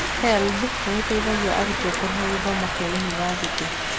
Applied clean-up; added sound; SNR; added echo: none; Rain; 0 dB; none.